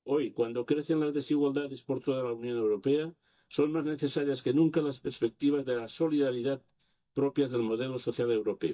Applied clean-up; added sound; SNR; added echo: neural mask model DeepFilterNet 3.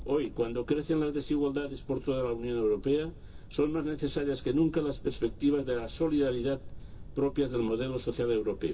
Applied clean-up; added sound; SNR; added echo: none; Fire; 14 dB; reverberation time 0.2 s.